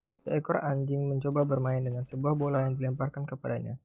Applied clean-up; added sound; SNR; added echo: neural separator model SepFormer DNS4.